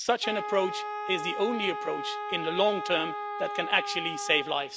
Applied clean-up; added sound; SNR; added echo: none; Wind instrument, woodwind instrument; 5 dB; none.